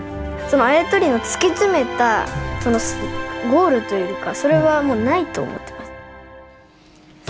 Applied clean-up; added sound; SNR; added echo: none; Coin (dropping); 13 dB; none.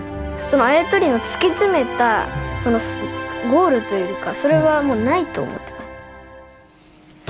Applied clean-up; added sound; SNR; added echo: none; none; none; none.